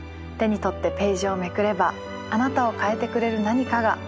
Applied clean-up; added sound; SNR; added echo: none; none; none; none.